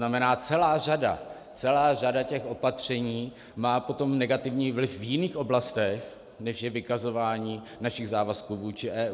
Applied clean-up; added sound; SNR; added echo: none; none; none; none.